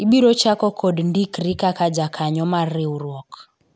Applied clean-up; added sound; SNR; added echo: none; none; none; none.